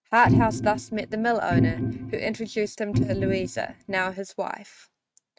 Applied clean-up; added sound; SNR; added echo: neural mask model RNNoise.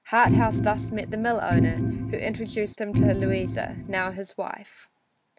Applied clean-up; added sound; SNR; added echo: none; Organ; -3 dB; none.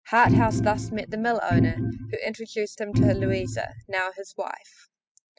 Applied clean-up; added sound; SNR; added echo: classical method spectral subtraction.